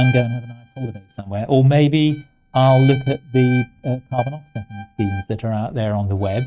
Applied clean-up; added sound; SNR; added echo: neural mask model RNNoise.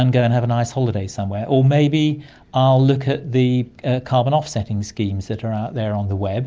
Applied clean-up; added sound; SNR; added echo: none; none; none; none.